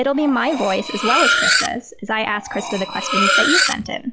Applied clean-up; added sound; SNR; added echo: classical method log-MMSE.